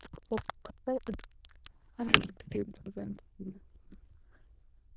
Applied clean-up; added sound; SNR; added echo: neural diffusion model UNIVERSE++.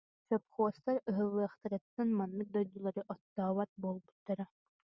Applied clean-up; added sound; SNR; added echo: none; none; none; none.